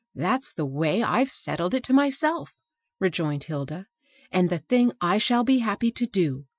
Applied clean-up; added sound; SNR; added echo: classical method Wiener filter.